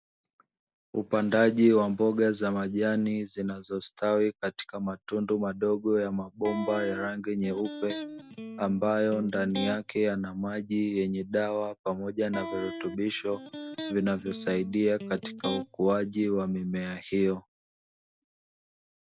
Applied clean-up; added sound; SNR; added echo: none; Electric guitar; 10 dB; none.